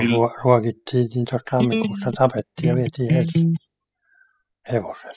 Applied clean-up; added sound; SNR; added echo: classical method spectral subtraction.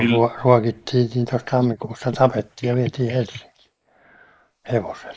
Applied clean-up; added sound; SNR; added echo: neural mask model Resemble Enhance denoiser.